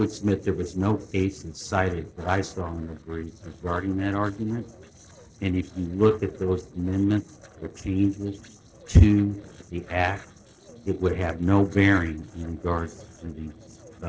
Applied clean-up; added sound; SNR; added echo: neural separator model SepFormer DNS4.